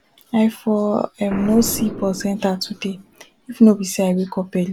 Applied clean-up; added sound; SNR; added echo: none; Boom; 16 dB; none.